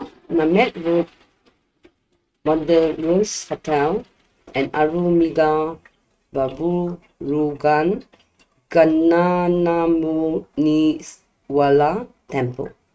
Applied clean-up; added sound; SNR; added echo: neural mask model RNNoise.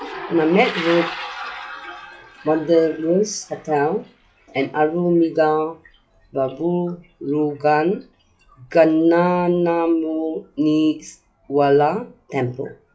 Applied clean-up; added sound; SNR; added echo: classical method log-MMSE.